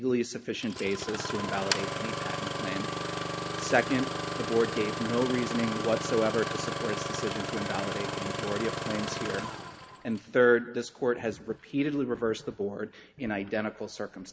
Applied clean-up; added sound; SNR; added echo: none; Engine starting; 5 dB; none.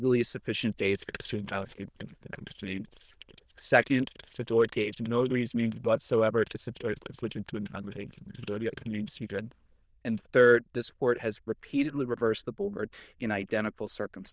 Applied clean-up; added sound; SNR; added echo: neural diffusion model UNIVERSE++.